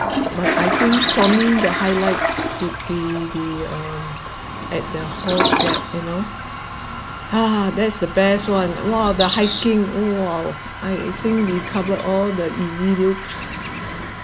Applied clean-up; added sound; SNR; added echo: none; Toilet flush + Chirp, tweet; 4 dB; none.